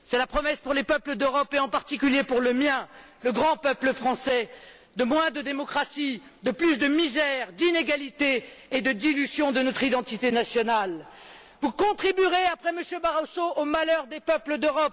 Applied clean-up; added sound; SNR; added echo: none; none; none; none.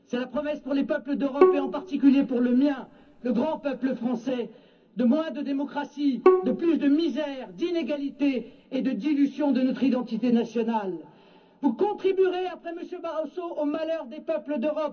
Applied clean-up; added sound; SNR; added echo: none; Bowed string instrument; 2 dB; reverberation time 0.4 s.